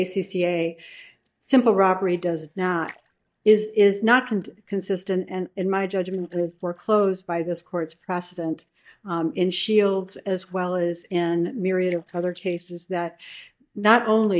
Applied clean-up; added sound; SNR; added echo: neural mask model DeepFilterNet 3.